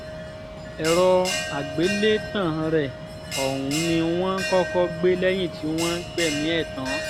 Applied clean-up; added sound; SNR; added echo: none; Bell; 7 dB; none.